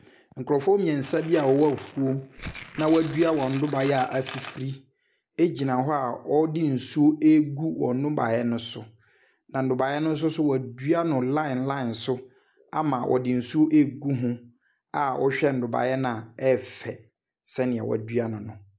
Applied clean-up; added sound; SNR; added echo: neural mask model Resemble Enhance denoiser.